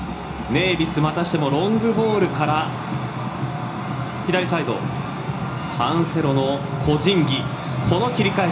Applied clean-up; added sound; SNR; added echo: none; none; none; reverberation time 0.4 s.